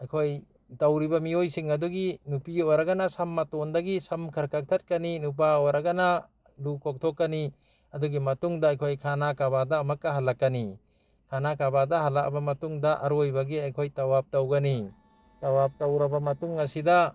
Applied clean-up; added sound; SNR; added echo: neural separator model SepFormer DNS4.